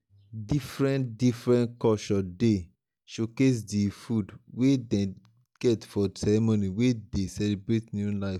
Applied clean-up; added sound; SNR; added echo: none; none; none; none.